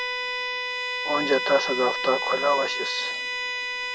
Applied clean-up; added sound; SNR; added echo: none; Bowed string instrument; 2 dB; none.